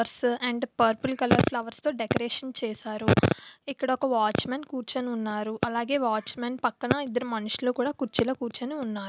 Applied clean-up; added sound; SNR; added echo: none; none; none; none.